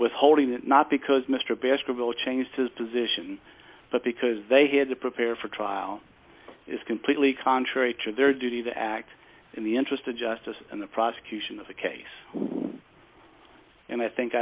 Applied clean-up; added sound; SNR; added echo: none; none; none; none.